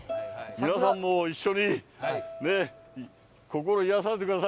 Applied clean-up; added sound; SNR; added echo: none; Bowed string instrument; 12 dB; none.